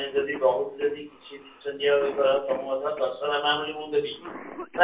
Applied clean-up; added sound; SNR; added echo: none; Cough; 17 dB; reverberation time 0.4 s.